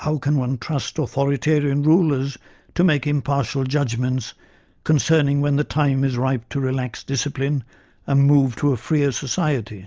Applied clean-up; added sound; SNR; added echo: none; none; none; none.